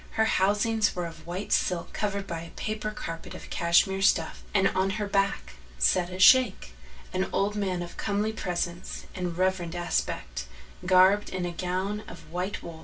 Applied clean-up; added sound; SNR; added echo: none; none; none; reverberation time 0.2 s.